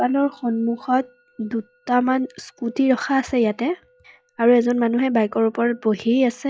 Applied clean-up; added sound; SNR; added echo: classical method log-MMSE.